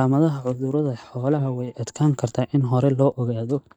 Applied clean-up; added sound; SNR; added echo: neural mask model DeepFilterNet 3.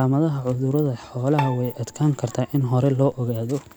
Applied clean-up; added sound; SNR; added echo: none; Bowed string instrument; 14 dB; none.